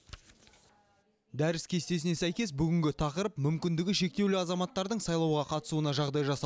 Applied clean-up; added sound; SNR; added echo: none; none; none; none.